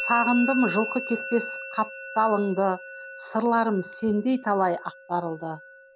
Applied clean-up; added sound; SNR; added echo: none; Musical instrument; 10 dB; none.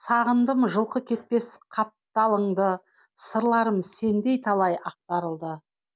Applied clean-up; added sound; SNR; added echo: none; none; none; none.